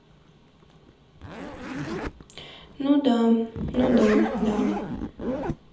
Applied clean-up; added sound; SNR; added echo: none; Zipper (clothing); 5 dB; reverberation time 1.2 s.